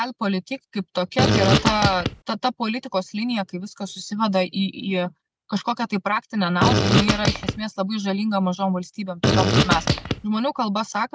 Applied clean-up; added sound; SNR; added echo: none; Fart; -5 dB; none.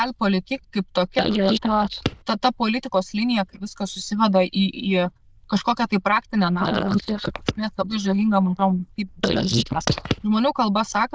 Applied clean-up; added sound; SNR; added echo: neural diffusion model UNIVERSE++.